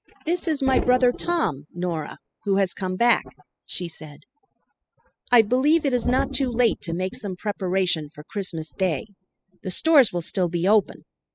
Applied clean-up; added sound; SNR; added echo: classical method spectral subtraction.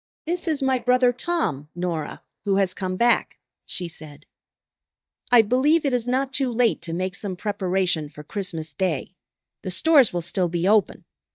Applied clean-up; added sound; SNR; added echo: neural mask model DeepFilterNet 3.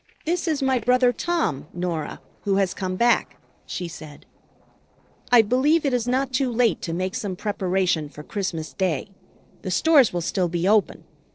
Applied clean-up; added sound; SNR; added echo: neural separator model SepFormer DNS4.